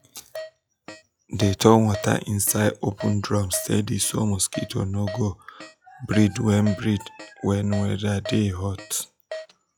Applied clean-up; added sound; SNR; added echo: classical method log-MMSE.